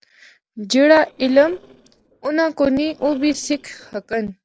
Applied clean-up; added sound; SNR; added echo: neural separator model SepFormer DNS4.